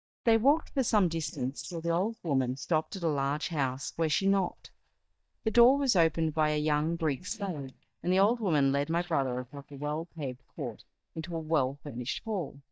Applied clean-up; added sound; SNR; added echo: neural mask model DeepFilterNet 3.